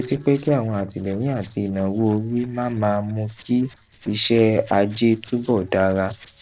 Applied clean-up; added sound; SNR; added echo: neural separator model SepFormer DNS4.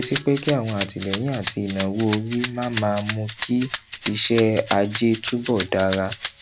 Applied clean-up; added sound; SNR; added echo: none; Rattle (instrument); 3 dB; none.